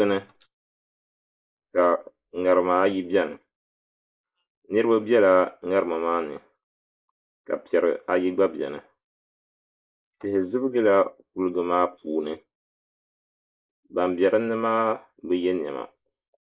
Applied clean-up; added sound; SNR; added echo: neural mask model Resemble Enhance denoiser.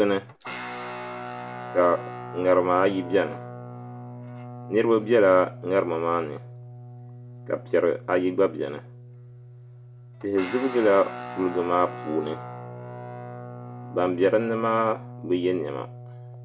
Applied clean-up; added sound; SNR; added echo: none; Guitar; 13 dB; none.